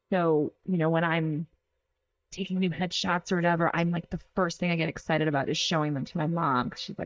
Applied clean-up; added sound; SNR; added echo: neural mask model DeepFilterNet 3.